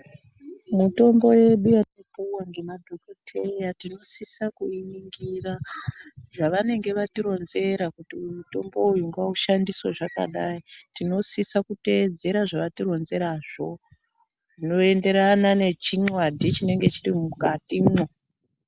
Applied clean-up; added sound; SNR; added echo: none; none; none; none.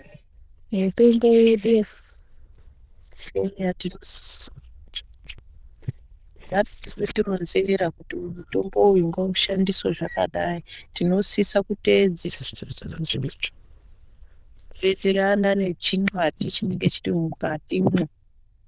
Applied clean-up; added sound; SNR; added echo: neural diffusion model UNIVERSE++.